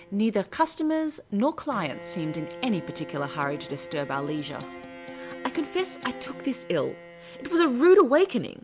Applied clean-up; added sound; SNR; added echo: none; Electric guitar + Bowed string instrument; 16 dB; none.